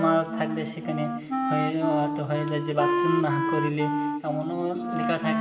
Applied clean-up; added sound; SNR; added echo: none; Wind instrument, woodwind instrument; 1 dB; reverberation time 1.7 s.